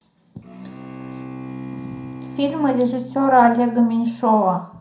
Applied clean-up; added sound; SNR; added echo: none; Bowed string instrument; 14 dB; reverberation time 0.4 s.